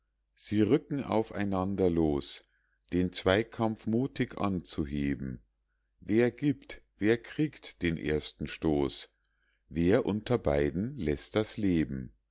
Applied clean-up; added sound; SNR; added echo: none; none; none; none.